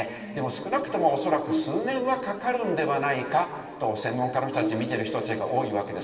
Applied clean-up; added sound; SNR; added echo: none; Buzz; 9 dB; reverberation time 2.1 s.